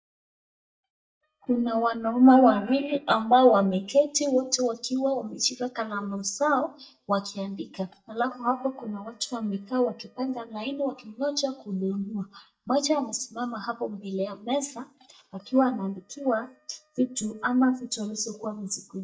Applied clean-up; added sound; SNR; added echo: neural mask model DeepFilterNet 3.